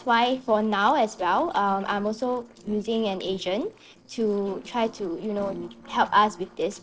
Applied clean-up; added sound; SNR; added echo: neural separator model SepFormer DNS4.